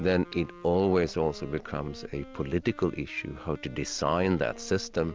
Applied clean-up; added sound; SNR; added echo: none; Wind instrument, woodwind instrument; 19 dB; none.